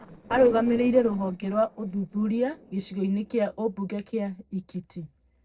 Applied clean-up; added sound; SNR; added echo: neural separator model SepFormer DNS4.